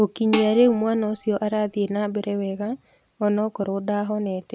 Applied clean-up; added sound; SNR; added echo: none; Dishes, pots, and pans; 11 dB; none.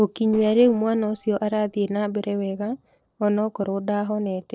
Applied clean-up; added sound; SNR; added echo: neural separator model SepFormer DNS4.